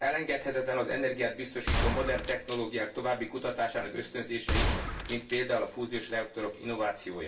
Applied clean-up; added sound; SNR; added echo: none; Gunshot, gunfire; 0 dB; reverberation time 0.3 s.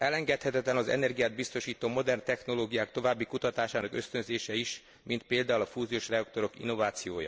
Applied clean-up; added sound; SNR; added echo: none; none; none; none.